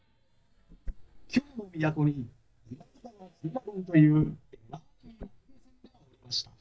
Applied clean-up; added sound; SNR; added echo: neural mask model DeepFilterNet 3.